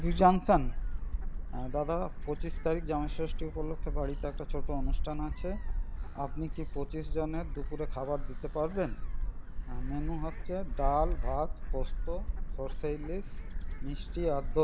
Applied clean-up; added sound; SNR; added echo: none; Gull, seagull; -1 dB; none.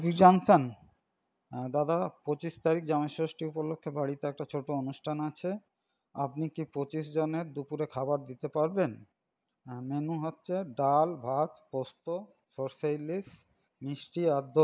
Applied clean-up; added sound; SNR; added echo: none; none; none; none.